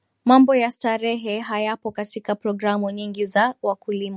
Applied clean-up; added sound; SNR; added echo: none; none; none; none.